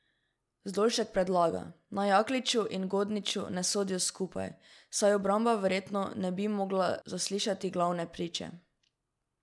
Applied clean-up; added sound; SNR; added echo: none; none; none; none.